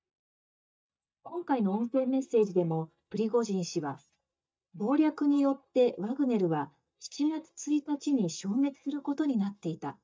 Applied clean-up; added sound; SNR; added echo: neural mask model DeepFilterNet 3.